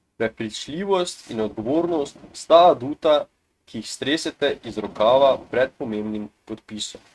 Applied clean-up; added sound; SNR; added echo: neural mask model RNNoise.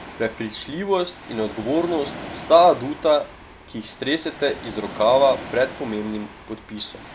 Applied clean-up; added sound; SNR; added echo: none; Ocean; 15 dB; none.